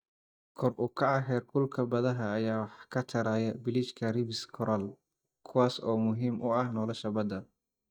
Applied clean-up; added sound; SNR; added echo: neural mask model DeepFilterNet 3.